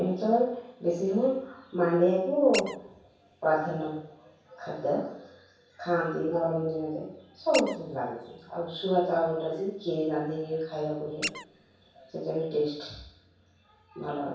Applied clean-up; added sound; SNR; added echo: none; Squeak; 10 dB; reverberation time 0.7 s.